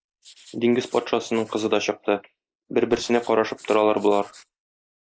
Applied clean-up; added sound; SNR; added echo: neural mask model Resemble Enhance denoiser.